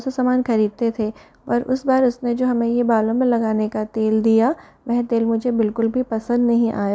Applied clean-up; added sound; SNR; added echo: none; none; none; none.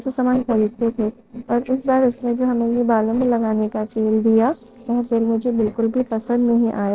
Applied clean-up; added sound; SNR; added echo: neural separator model SepFormer DNS4.